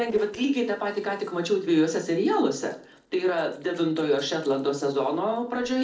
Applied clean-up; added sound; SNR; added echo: neural separator model SepFormer DNS4.